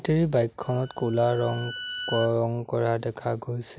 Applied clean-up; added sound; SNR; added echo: none; Bowed string instrument; 13 dB; none.